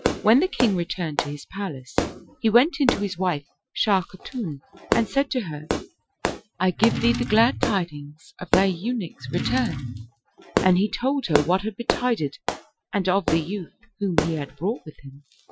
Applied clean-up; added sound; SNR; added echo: classical method Wiener filter.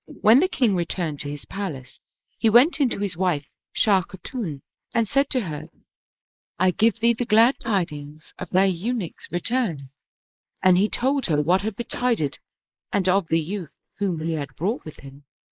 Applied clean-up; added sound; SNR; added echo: neural mask model Resemble Enhance denoiser.